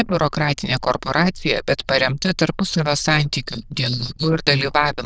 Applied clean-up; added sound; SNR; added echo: neural diffusion model UNIVERSE++.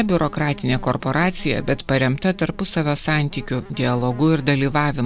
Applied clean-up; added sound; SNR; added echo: none; Insect; 15 dB; none.